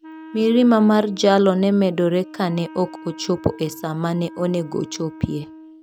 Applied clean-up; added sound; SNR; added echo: none; Wind instrument, woodwind instrument; 19 dB; none.